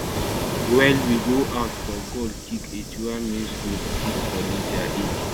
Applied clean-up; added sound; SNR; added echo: none; Waves, surf; 2 dB; none.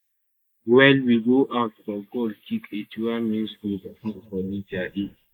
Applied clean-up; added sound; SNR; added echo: neural mask model Resemble Enhance denoiser.